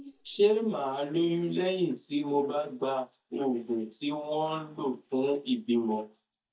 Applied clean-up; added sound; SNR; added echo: neural mask model DeepFilterNet 3.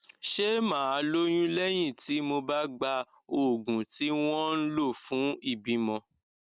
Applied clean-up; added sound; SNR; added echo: none; none; none; none.